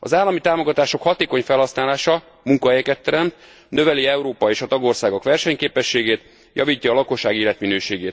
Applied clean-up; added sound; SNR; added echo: none; none; none; none.